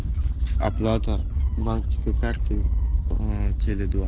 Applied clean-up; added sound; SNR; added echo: neural separator model SepFormer DNS4.